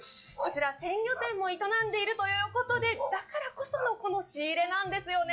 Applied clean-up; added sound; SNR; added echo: classical method log-MMSE.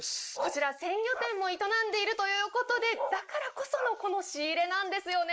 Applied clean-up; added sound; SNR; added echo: neural mask model Resemble Enhance denoiser.